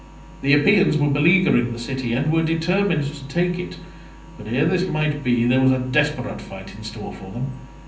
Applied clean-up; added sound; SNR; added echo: none; none; none; reverberation time 0.6 s.